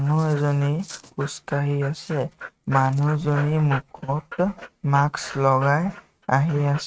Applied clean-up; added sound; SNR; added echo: neural mask model RNNoise.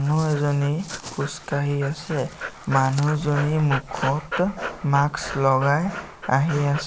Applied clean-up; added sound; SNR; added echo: none; Dog; 12 dB; none.